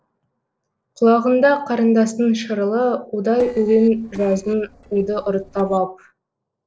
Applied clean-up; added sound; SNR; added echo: neural separator model SepFormer DNS4.